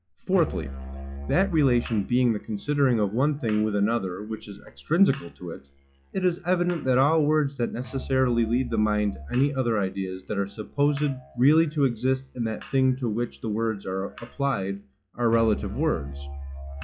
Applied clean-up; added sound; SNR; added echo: classical method log-MMSE.